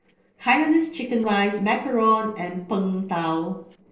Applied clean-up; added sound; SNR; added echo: neural separator model SepFormer DNS4.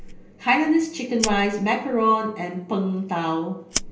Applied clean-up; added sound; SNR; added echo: none; Fire; 12 dB; reverberation time 0.3 s.